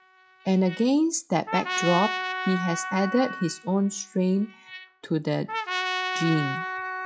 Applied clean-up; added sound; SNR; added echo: classical method log-MMSE.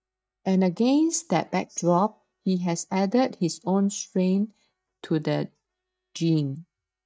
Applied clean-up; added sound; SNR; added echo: neural mask model DeepFilterNet 3.